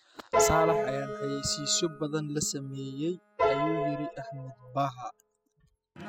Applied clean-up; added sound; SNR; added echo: classical method spectral subtraction.